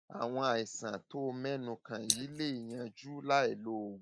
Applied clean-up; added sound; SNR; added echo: neural mask model Resemble Enhance denoiser.